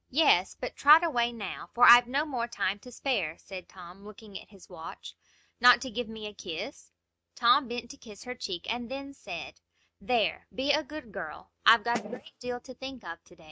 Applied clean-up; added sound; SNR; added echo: neural mask model RNNoise.